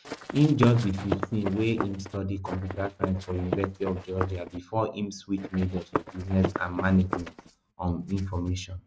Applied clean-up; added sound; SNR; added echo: neural mask model RNNoise.